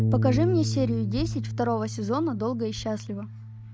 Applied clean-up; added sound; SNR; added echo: none; Bass guitar; 1 dB; none.